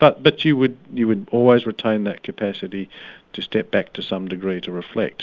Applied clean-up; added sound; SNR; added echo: none; none; none; none.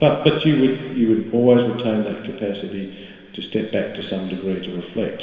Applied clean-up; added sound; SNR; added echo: none; none; none; reverberation time 2.2 s.